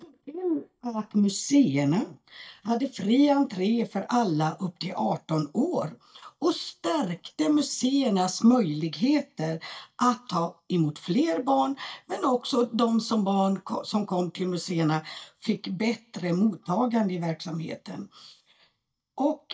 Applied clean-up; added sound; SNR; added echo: neural mask model DeepFilterNet 3.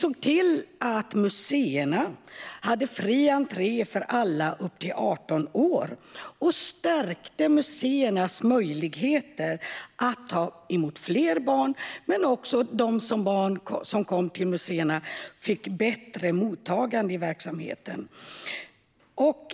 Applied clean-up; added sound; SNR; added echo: none; none; none; none.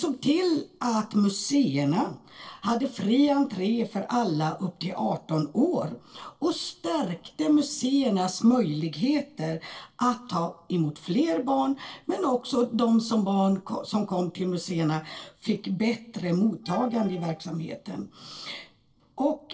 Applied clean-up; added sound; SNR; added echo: neural separator model SepFormer DNS4.